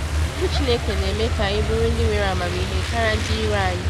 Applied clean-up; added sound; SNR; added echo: none; Truck; -2 dB; none.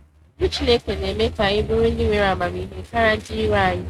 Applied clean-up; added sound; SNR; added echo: neural mask model RNNoise.